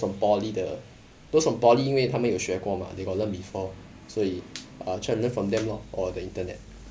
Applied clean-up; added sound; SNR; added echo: none; none; none; none.